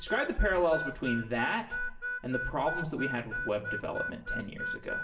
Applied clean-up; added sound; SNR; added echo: none; Harmonica; 5 dB; reverberation time 0.8 s.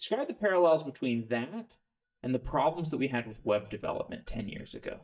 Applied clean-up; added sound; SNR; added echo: neural mask model DeepFilterNet 3.